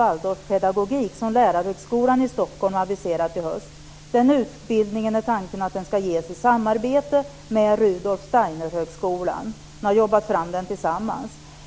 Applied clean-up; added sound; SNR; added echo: none; none; none; none.